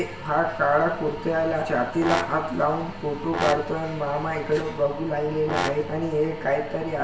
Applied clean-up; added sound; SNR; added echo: none; Brass instrument; 8 dB; reverberation time 0.8 s.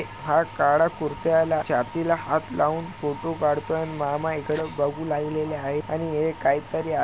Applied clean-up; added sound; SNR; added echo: none; none; none; none.